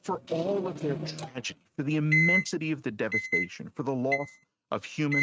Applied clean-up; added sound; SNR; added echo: neural mask model RNNoise.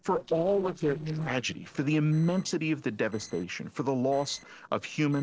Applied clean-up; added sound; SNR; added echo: neural separator model SepFormer DNS4.